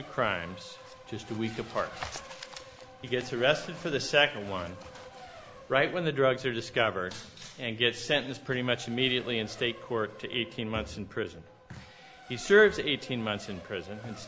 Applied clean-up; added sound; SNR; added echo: none; Race car, auto racing; 19 dB; none.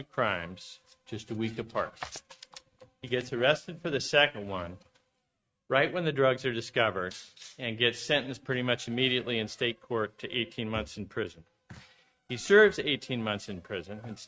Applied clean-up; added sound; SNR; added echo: neural mask model RNNoise.